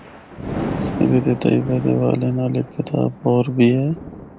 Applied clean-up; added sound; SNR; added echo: none; Thunder; 10 dB; none.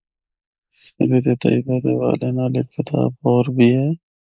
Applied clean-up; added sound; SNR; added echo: neural mask model Resemble Enhance denoiser.